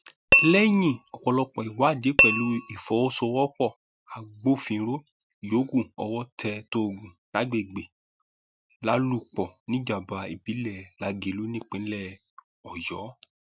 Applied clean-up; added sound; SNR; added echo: none; Tap / Glass; -3 dB; none.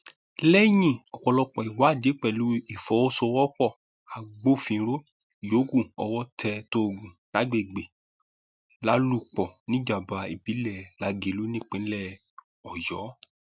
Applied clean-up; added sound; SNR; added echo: none; none; none; none.